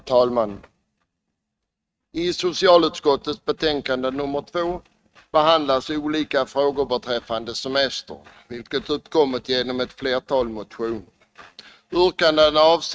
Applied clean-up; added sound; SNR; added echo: neural mask model RNNoise.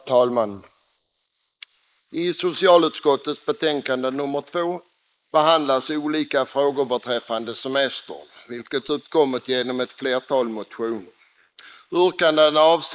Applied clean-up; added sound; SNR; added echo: neural mask model Resemble Enhance denoiser.